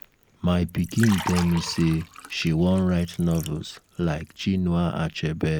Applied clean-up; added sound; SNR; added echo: none; Liquid; 16 dB; none.